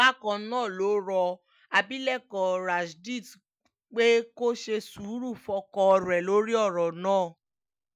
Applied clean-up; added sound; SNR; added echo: none; none; none; none.